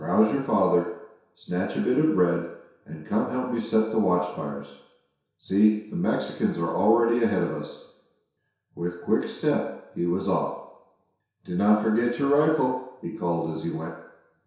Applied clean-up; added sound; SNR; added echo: none; none; none; reverberation time 0.7 s.